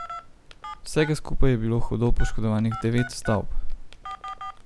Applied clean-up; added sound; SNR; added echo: none; Telephone; 15 dB; none.